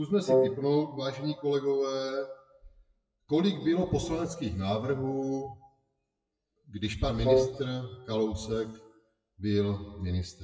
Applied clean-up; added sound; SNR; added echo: classical method WPE with log-MMSE.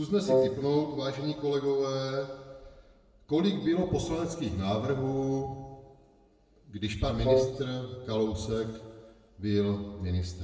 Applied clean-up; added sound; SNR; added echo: none; Wind instrument, woodwind instrument; -3 dB; reverberation time 1.2 s.